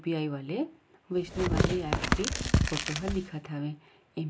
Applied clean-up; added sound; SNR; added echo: none; Tearing; -4 dB; none.